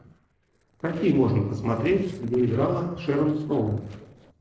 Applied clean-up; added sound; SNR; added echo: neural separator model SepFormer DNS4.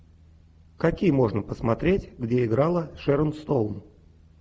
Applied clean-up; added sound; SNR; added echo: none; none; none; none.